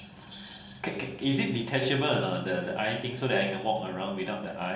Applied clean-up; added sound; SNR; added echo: none; none; none; reverberation time 0.3 s.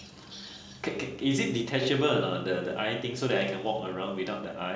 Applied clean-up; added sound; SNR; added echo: none; none; none; none.